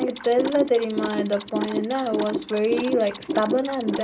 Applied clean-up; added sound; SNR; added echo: none; Mechanisms; 6 dB; none.